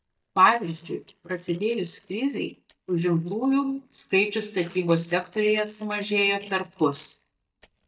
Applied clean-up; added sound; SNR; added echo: neural mask model DeepFilterNet 3.